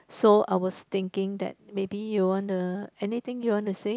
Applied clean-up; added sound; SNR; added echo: none; none; none; none.